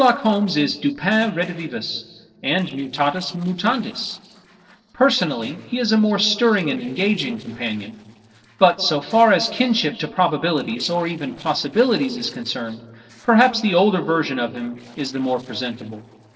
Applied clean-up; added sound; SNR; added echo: neural separator model SepFormer DNS4.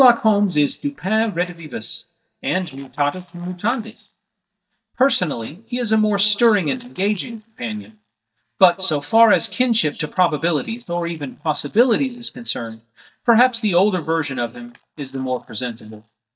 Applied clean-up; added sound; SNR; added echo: neural mask model DeepFilterNet 3.